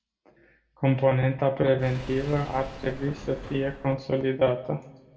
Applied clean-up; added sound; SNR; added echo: none; Engine / Car; 13 dB; reverberation time 1.8 s.